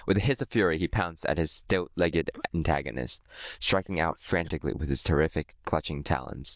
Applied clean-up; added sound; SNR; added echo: neural diffusion model UNIVERSE++.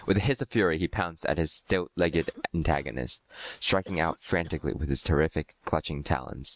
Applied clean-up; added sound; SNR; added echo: neural mask model RNNoise.